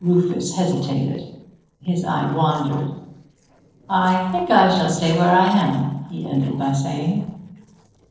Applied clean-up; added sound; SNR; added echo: neural separator model SepFormer DNS4.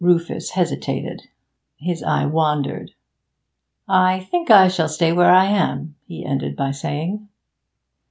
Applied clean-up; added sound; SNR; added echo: none; none; none; none.